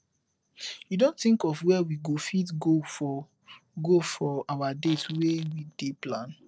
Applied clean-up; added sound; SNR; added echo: neural separator model SepFormer DNS4.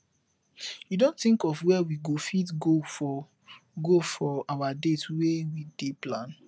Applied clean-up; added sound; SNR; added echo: none; none; none; none.